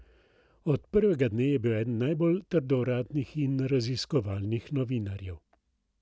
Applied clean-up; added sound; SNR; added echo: none; none; none; none.